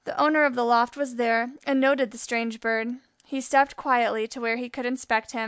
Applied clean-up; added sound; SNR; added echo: none; none; none; none.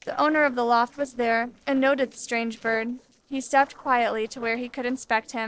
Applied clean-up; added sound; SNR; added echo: neural separator model SepFormer DNS4.